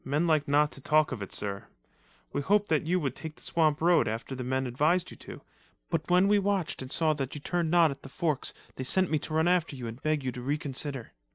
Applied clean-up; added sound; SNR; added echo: none; none; none; none.